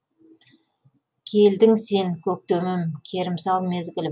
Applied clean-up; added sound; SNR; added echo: none; none; none; none.